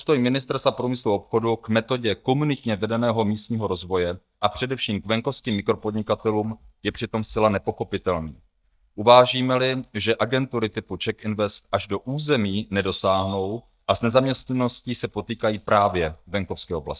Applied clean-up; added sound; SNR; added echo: neural mask model DeepFilterNet 3.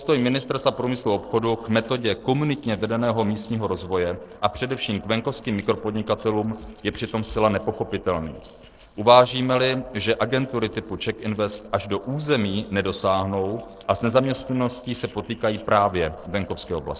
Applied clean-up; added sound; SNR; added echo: neural separator model SepFormer DNS4.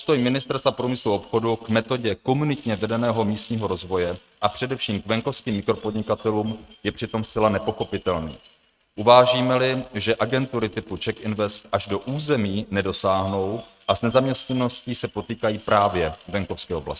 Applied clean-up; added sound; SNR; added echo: neural mask model RNNoise.